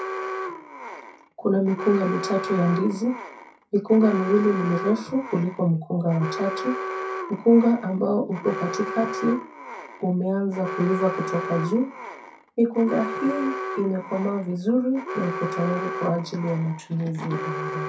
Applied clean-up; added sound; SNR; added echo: none; Alarm; 8 dB; reverberation time 0.3 s.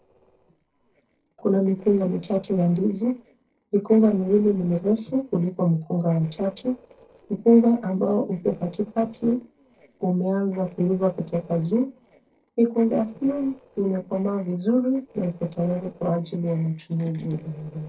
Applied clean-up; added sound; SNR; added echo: neural separator model SepFormer DNS4.